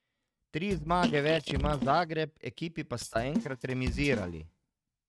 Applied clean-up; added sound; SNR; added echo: neural mask model RNNoise.